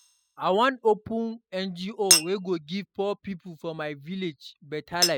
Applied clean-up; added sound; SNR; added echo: classical method spectral subtraction.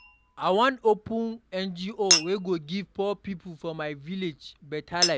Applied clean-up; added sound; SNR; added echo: none; Chink, clink; 3 dB; none.